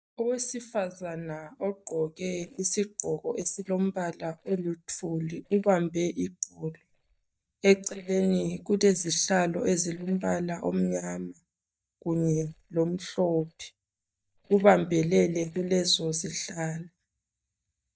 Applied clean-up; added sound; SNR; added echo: neural mask model DeepFilterNet 3.